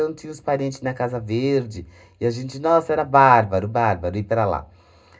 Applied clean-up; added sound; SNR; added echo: none; none; none; reverberation time 0.2 s.